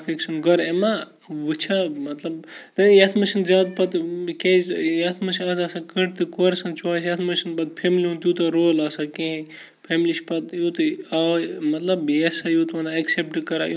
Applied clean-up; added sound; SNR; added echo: none; none; none; none.